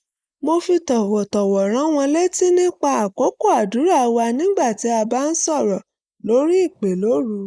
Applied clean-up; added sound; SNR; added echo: neural mask model Resemble Enhance denoiser.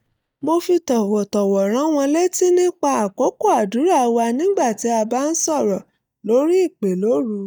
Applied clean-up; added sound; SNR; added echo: neural mask model DeepFilterNet 3.